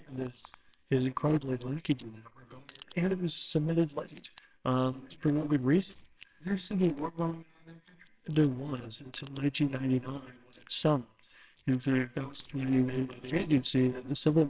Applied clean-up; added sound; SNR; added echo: neural separator model SepFormer WHAMR!.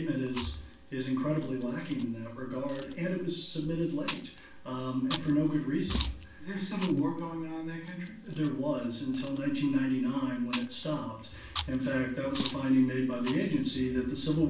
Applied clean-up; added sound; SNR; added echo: none; Chewing, mastication; 15 dB; reverberation time 0.3 s.